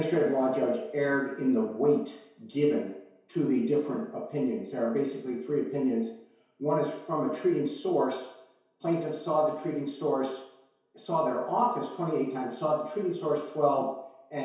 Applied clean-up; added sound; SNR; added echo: none; none; none; reverberation time 0.7 s.